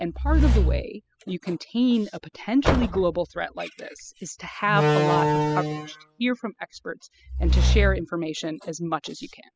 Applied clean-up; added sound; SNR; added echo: classical method spectral subtraction.